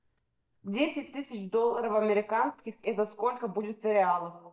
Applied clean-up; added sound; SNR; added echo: neural mask model DeepFilterNet 3.